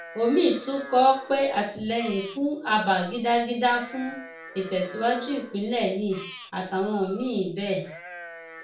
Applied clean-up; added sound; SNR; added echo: none; Livestock, farm animals, working animals; 18 dB; reverberation time 0.4 s.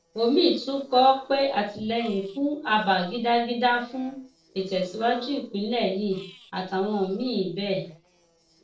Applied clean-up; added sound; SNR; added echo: neural separator model SepFormer DNS4.